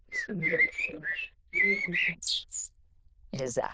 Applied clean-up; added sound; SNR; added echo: neural diffusion model UNIVERSE++.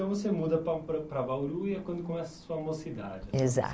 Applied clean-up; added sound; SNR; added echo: none; none; none; none.